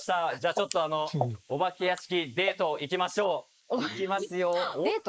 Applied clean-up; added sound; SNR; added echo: neural mask model Resemble Enhance denoiser.